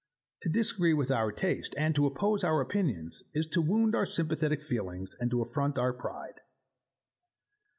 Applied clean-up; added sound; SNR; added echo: none; none; none; none.